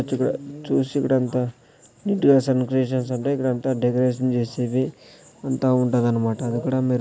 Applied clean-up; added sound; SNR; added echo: none; none; none; none.